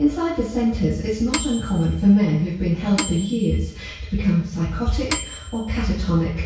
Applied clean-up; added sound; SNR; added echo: none; Microwave oven / Bell; 10 dB; reverberation time 0.6 s.